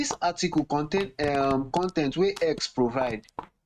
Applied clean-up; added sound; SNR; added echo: neural mask model RNNoise.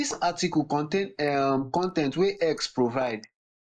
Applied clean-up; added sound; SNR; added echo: neural mask model Resemble Enhance denoiser.